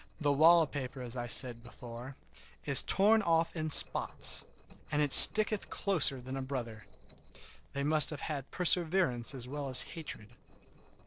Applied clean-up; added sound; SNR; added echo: neural separator model SepFormer DNS4.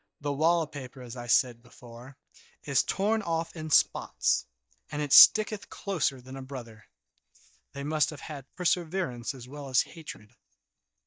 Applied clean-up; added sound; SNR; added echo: neural mask model DeepFilterNet 3.